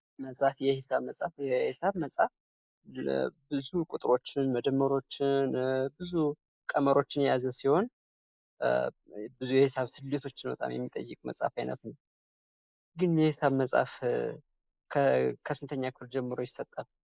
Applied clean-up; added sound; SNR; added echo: neural mask model Resemble Enhance denoiser.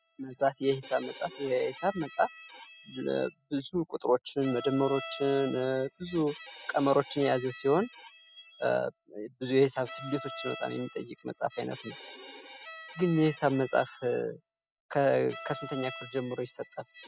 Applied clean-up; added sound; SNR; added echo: classical method spectral subtraction.